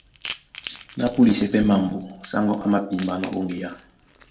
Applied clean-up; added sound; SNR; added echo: none; Crack / Crackle; 14 dB; reverberation time 0.2 s.